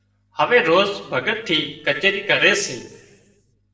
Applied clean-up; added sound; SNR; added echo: neural separator model SepFormer DNS4.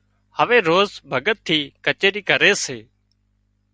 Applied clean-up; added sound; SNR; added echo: none; none; none; none.